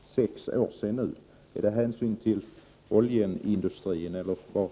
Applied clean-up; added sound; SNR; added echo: none; none; none; none.